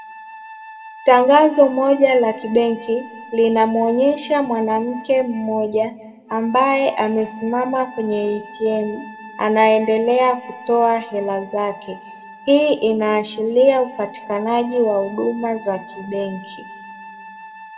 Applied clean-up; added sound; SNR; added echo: none; Wind instrument, woodwind instrument; 19 dB; reverberation time 1.4 s.